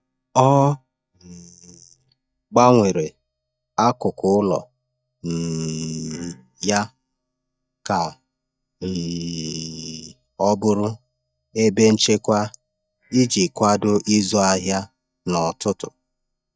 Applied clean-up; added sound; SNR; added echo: neural mask model DeepFilterNet 3.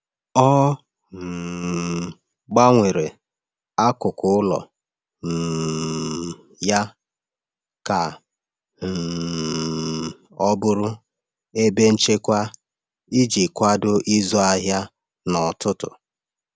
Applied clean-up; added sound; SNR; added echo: none; none; none; none.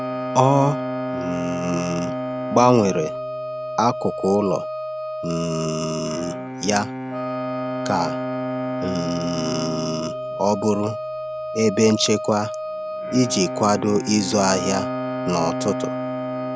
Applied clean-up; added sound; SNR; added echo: none; Wind instrument, woodwind instrument + Bowed string instrument; 4 dB; none.